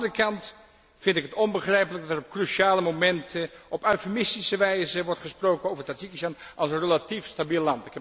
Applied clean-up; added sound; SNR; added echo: none; none; none; none.